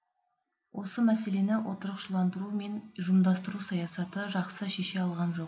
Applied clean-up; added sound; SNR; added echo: none; none; none; none.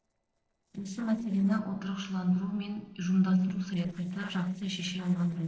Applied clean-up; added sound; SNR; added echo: neural separator model SepFormer DNS4.